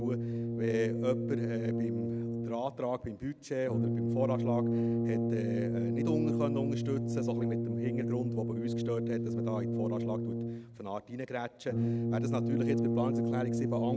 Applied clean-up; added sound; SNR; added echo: none; Brass instrument; -4 dB; none.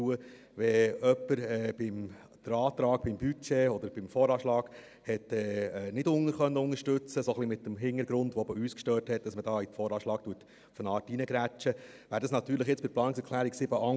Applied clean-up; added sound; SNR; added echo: none; none; none; none.